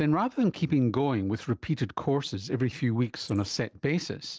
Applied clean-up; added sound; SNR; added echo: neural separator model SepFormer DNS4.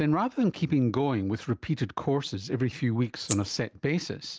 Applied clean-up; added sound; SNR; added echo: none; Rattle (instrument); 7 dB; none.